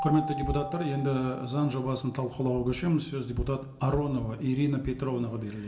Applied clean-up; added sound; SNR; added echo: none; Keyboard (musical); 13 dB; reverberation time 1.9 s.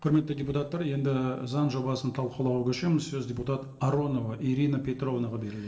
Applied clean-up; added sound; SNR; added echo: neural separator model SepFormer DNS4.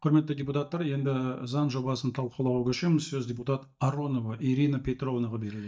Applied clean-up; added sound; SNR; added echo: neural mask model DeepFilterNet 3.